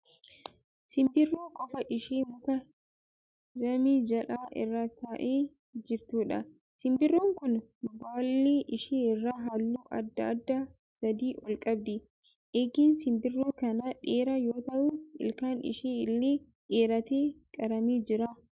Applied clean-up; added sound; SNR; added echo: none; none; none; none.